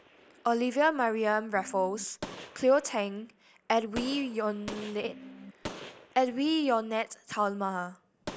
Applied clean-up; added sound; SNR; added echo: none; Piano + Gunshot, gunfire; 16 dB; none.